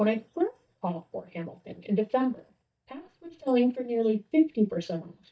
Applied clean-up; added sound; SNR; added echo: neural mask model DeepFilterNet 3.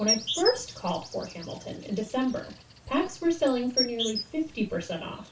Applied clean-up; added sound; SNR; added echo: none; Insect; 6 dB; reverberation time 0.2 s.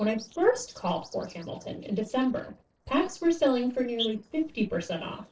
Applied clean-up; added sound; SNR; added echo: neural separator model SepFormer DNS4.